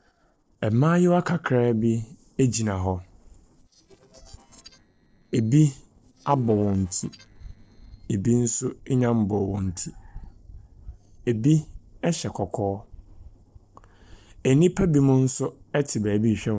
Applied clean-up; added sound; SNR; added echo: neural separator model SepFormer DNS4.